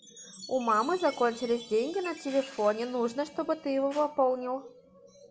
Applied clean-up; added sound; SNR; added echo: none; Chime; 20 dB; none.